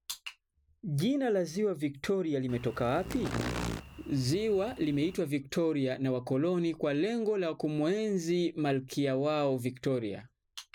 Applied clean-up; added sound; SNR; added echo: none; Insect; 8 dB; none.